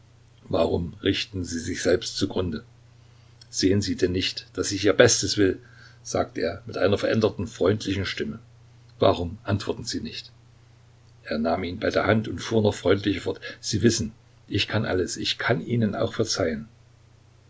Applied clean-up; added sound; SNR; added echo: none; none; none; none.